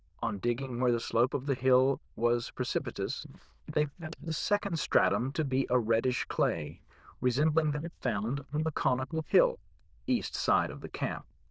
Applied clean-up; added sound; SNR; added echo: neural diffusion model UNIVERSE++.